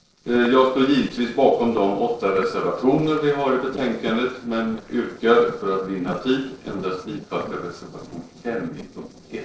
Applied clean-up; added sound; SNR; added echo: neural separator model SepFormer DNS4.